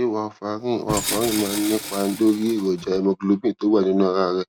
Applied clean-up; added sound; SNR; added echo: none; Tools; 9 dB; none.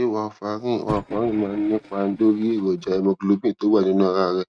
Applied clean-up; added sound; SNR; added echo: neural mask model RNNoise.